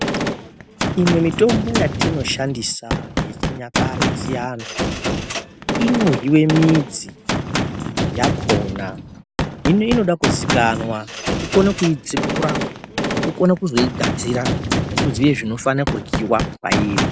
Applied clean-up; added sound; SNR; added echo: none; Gunshot, gunfire; 2 dB; none.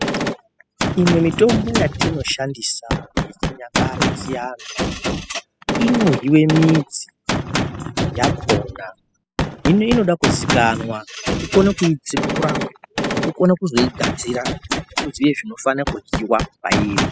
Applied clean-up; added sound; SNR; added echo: classical method spectral subtraction.